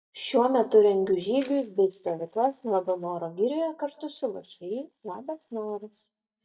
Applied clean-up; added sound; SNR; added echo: neural mask model DeepFilterNet 3.